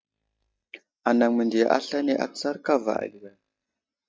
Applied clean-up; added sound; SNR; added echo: neural mask model DeepFilterNet 3.